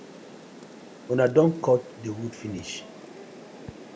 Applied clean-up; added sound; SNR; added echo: none; Rain; 17 dB; none.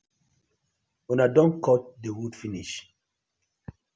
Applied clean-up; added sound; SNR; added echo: none; none; none; none.